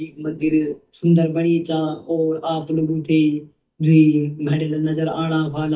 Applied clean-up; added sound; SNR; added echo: neural mask model DeepFilterNet 3.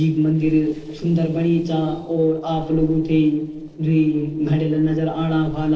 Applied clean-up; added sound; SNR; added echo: neural separator model SepFormer DNS4.